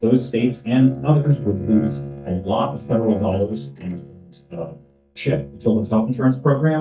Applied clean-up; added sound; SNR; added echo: neural mask model DeepFilterNet 3.